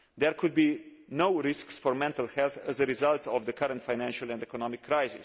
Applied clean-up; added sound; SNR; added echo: none; none; none; none.